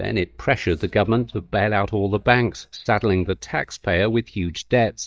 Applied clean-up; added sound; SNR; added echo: neural mask model DeepFilterNet 3.